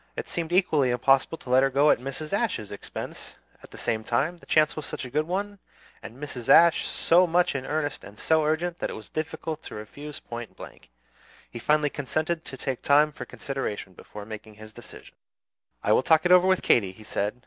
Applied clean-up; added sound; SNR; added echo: none; none; none; none.